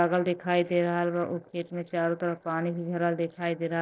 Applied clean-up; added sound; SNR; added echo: neural separator model SepFormer DNS4.